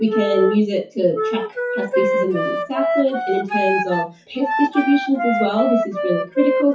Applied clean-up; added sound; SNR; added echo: classical method WPE with log-MMSE.